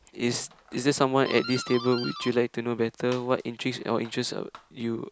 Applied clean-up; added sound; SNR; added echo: none; Doorbell; 16 dB; none.